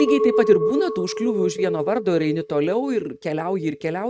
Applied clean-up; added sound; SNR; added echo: neural mask model RNNoise.